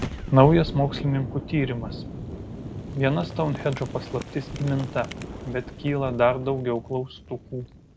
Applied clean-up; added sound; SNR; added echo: none; Boom; 10 dB; none.